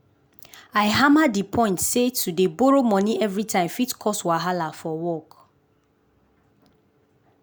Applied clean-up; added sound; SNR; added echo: none; none; none; none.